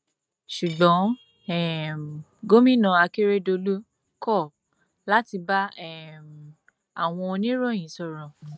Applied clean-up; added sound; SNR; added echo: neural mask model RNNoise.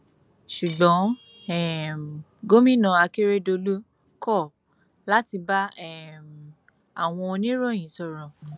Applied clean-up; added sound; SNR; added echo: none; Cutlery, silverware / Dishes, pots, and pans; 20 dB; none.